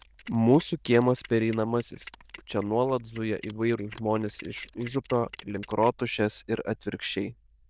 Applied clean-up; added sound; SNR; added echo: neural diffusion model UNIVERSE++.